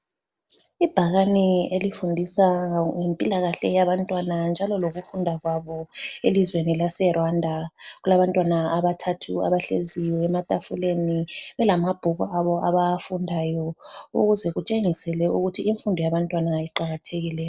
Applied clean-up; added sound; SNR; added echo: neural separator model SepFormer DNS4.